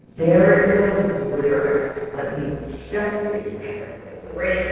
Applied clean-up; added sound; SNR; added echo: neural separator model SepFormer DNS4.